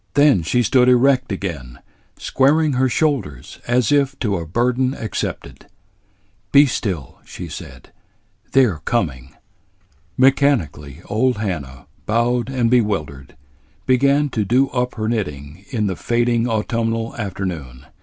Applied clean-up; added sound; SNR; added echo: none; none; none; none.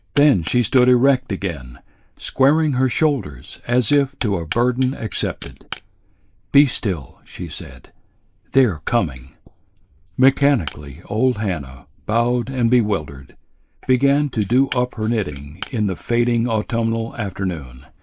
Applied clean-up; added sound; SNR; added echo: neural mask model Resemble Enhance denoiser.